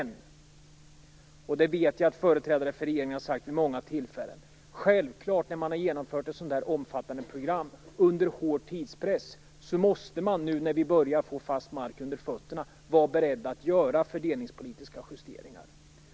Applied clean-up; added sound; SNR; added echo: none; none; none; none.